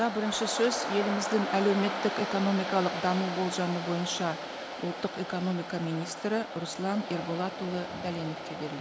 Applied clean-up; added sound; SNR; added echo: none; Waves, surf; 5 dB; none.